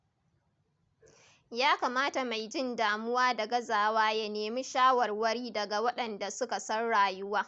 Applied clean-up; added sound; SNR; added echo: none; none; none; none.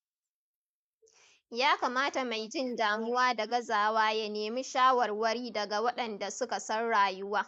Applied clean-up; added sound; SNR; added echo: neural mask model Resemble Enhance denoiser.